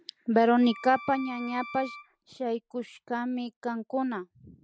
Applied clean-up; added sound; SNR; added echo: none; Wind instrument, woodwind instrument; 16 dB; none.